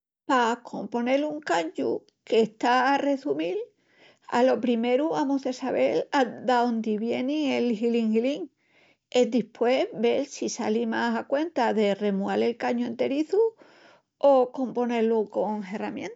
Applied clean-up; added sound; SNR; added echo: none; none; none; none.